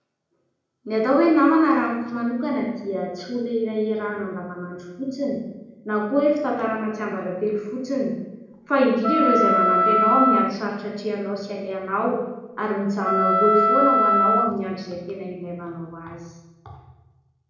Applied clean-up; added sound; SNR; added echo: none; Wind instrument, woodwind instrument; -3 dB; reverberation time 0.9 s.